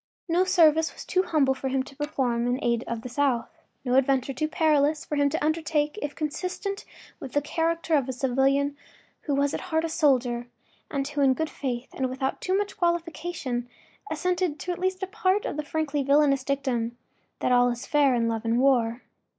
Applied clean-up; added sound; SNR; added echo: neural mask model DeepFilterNet 3.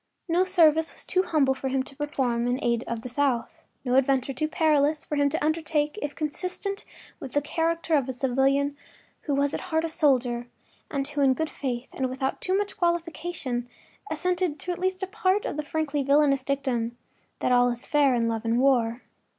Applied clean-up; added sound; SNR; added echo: neural mask model Resemble Enhance denoiser.